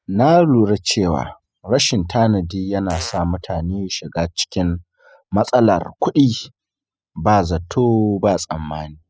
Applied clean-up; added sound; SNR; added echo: classical method spectral subtraction.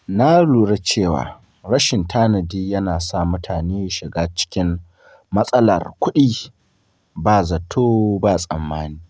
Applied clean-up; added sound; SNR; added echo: none; none; none; none.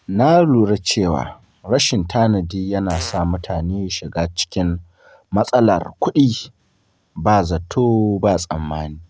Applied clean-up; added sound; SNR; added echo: none; Fart; 18 dB; none.